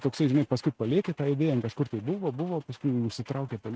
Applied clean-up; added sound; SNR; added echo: neural mask model RNNoise.